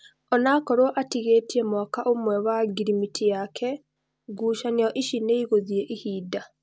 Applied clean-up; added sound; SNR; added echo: none; none; none; none.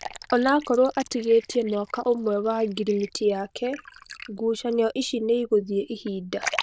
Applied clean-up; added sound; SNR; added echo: neural diffusion model UNIVERSE++.